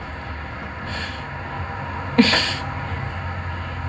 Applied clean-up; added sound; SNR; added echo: none; Thunder; 19 dB; reverberation time 0.4 s.